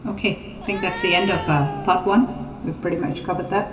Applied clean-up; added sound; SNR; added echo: none; Cat; 11 dB; reverberation time 1.6 s.